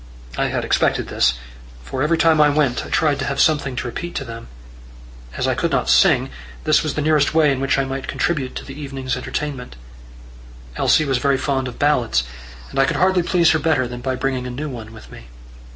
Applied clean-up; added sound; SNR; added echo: none; none; none; none.